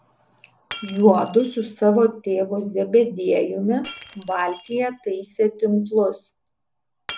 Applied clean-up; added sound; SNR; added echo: none; Shatter; 17 dB; none.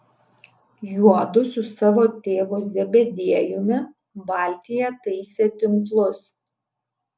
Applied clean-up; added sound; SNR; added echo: none; none; none; none.